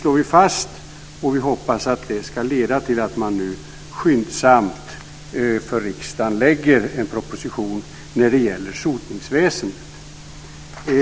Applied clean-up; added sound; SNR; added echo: none; none; none; none.